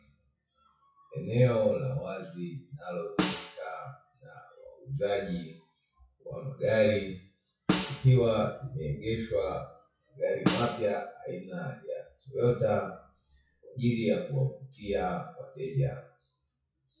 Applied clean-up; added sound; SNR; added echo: classical method WPE with log-MMSE.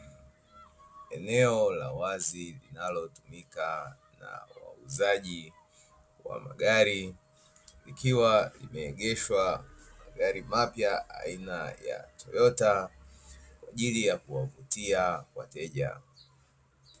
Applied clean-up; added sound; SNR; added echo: none; none; none; none.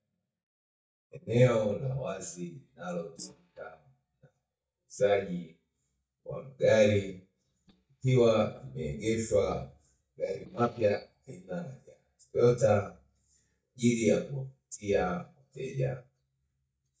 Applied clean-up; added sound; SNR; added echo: neural mask model DeepFilterNet 3.